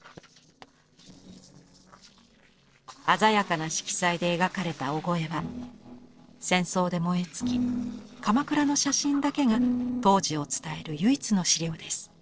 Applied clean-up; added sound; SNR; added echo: neural separator model SepFormer DNS4.